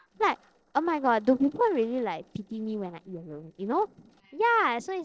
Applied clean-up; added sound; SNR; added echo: neural separator model SepFormer DNS4.